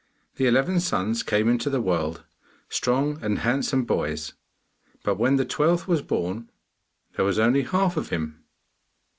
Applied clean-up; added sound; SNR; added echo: none; none; none; none.